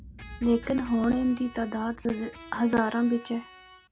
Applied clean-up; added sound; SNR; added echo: none; Boom + Electric guitar; 17 dB; none.